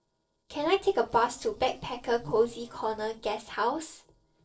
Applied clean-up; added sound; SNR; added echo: neural separator model SepFormer DNS4.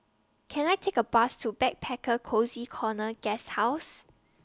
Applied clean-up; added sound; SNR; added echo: none; none; none; none.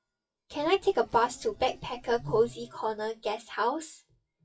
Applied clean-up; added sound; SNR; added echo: classical method WPE with log-MMSE.